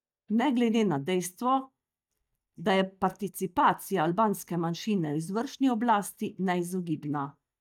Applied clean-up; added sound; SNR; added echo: neural mask model DeepFilterNet 3.